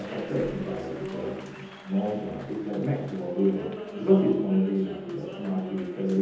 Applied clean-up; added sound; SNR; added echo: none; Applause; 12 dB; reverberation time 0.8 s.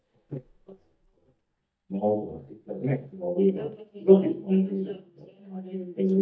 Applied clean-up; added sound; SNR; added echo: neural mask model DeepFilterNet 3.